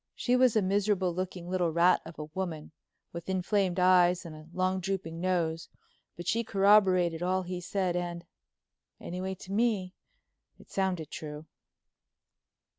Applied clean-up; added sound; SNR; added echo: none; none; none; none.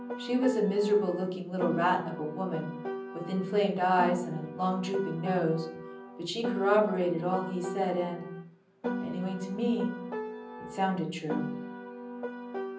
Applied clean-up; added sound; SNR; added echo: none; Piano; 7 dB; reverberation time 0.6 s.